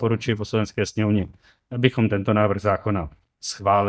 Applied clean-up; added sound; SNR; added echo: neural mask model DeepFilterNet 3.